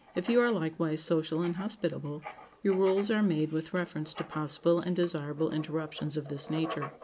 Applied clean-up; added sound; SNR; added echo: none; Writing; 17 dB; none.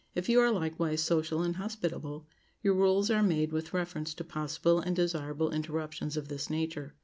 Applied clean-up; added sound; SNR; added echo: none; none; none; none.